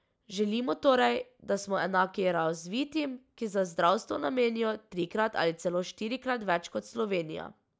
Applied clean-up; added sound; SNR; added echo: none; none; none; none.